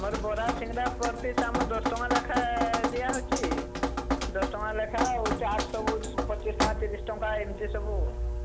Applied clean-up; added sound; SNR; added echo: none; Drip; -2 dB; none.